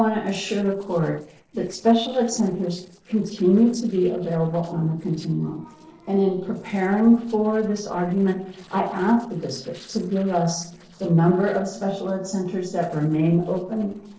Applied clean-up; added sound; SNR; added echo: neural separator model SepFormer DNS4.